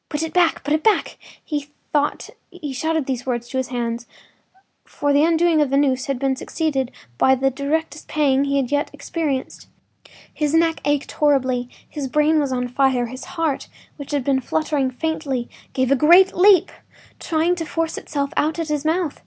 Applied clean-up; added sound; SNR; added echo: none; none; none; none.